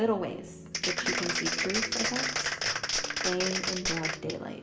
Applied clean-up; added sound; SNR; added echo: none; Applause; -3 dB; reverberation time 0.8 s.